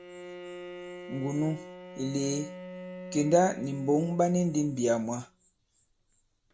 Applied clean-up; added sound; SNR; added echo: none; Bowed string instrument; 14 dB; none.